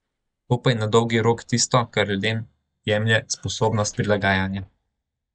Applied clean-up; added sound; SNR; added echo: neural mask model DeepFilterNet 3.